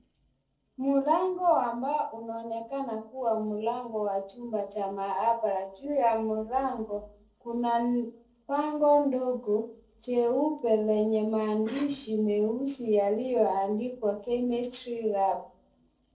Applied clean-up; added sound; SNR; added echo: neural separator model SepFormer DNS4.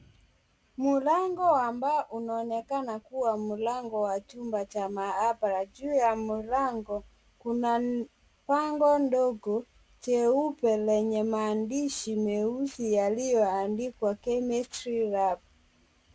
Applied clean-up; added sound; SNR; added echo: none; none; none; none.